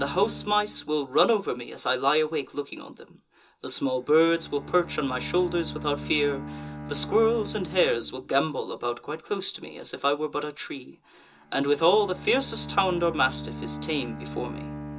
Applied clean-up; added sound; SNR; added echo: none; Bowed string instrument; 13 dB; reverberation time 0.2 s.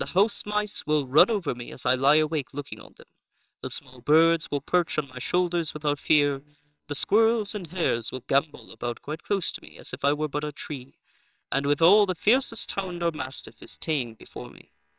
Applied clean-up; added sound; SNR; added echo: neural separator model SepFormer WHAMR!.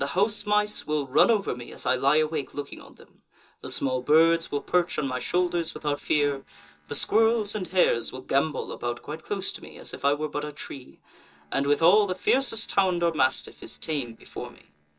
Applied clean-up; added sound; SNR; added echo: neural separator model SepFormer DNS4.